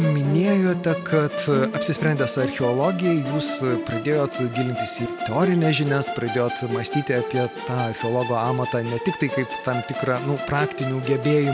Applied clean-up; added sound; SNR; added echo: none; Musical instrument; 6 dB; none.